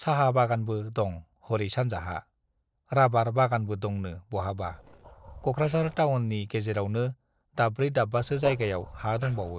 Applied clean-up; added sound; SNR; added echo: neural separator model SepFormer DNS4.